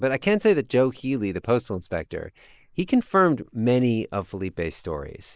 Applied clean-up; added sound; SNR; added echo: neural mask model Resemble Enhance denoiser.